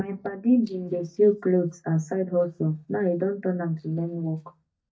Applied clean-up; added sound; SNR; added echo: neural mask model DeepFilterNet 3.